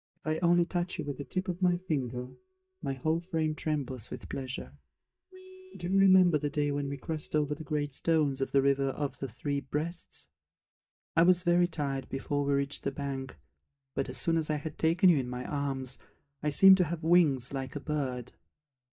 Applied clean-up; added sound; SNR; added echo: neural mask model DeepFilterNet 3.